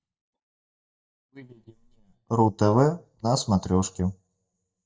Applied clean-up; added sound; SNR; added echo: neural mask model DeepFilterNet 3.